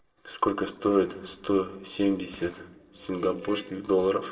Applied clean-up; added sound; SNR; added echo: neural separator model SepFormer DNS4.